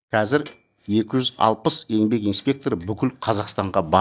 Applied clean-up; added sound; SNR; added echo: neural mask model DeepFilterNet 3.